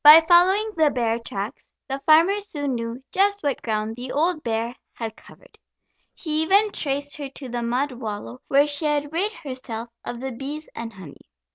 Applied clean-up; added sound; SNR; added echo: none; none; none; none.